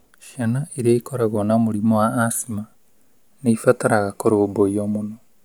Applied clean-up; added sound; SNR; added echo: none; none; none; none.